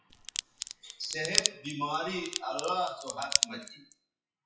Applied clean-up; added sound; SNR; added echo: classical method WPE with log-MMSE.